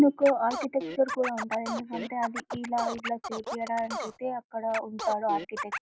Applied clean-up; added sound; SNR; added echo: none; Scratching (performance technique); 8 dB; none.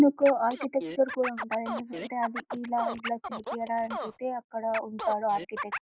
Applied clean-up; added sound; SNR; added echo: neural mask model Resemble Enhance denoiser.